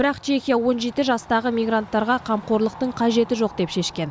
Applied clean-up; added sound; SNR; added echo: none; none; none; none.